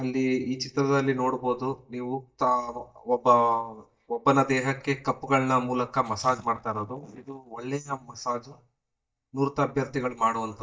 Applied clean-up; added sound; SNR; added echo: neural mask model DeepFilterNet 3.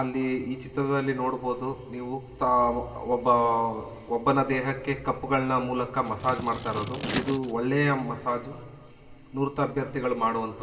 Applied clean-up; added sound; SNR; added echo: none; Scissors; 7 dB; reverberation time 2.7 s.